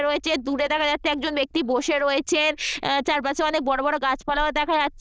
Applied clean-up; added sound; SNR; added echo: neural diffusion model UNIVERSE++.